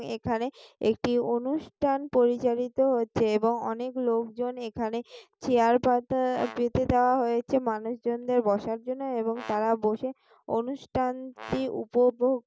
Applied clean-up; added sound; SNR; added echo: none; Brass instrument; 19 dB; none.